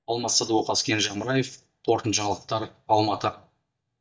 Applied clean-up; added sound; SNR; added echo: neural mask model DeepFilterNet 3.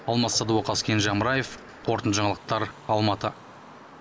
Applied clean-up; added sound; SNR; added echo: none; none; none; none.